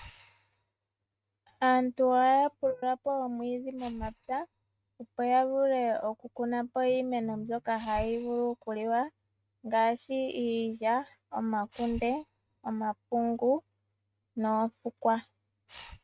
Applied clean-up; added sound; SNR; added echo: neural mask model RNNoise.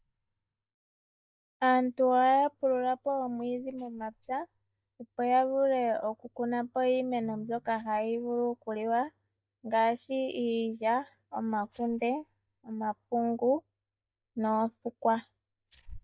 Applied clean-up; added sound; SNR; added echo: neural mask model DeepFilterNet 3.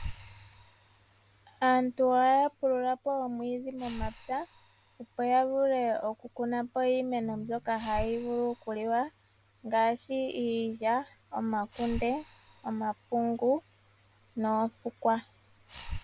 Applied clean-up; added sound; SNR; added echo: none; Breathing; 16 dB; none.